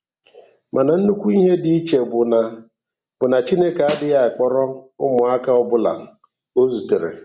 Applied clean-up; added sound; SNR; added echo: none; Snare drum; 19 dB; none.